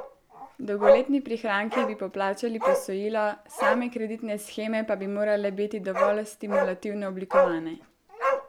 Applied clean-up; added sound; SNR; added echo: none; Bark; 0 dB; none.